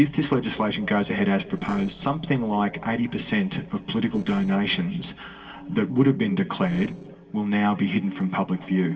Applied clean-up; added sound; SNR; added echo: neural separator model SepFormer DNS4.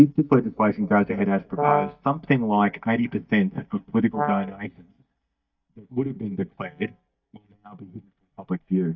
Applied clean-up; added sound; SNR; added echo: neural mask model DeepFilterNet 3.